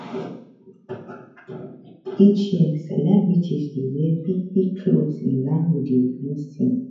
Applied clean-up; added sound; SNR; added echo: none; none; none; reverberation time 0.9 s.